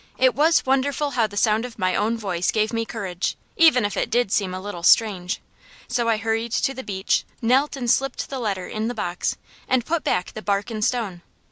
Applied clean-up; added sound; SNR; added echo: none; none; none; none.